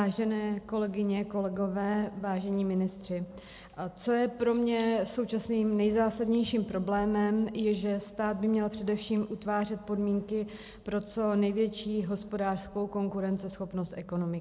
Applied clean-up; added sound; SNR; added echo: none; none; none; none.